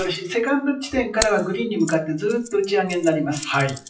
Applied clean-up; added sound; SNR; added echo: classical method WPE with log-MMSE.